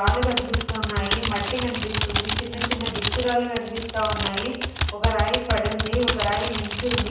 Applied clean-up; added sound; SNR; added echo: none; Typing; 0 dB; reverberation time 0.9 s.